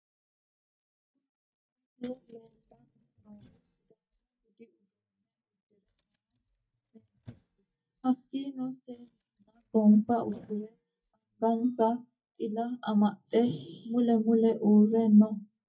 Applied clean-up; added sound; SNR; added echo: neural mask model DeepFilterNet 3.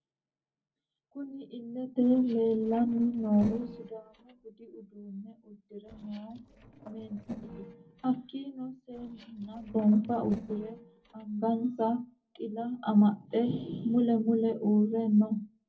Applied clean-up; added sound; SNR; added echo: neural separator model SepFormer DNS4.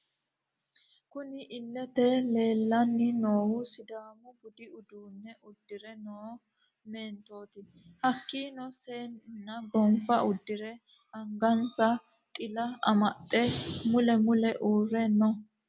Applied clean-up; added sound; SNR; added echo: none; none; none; none.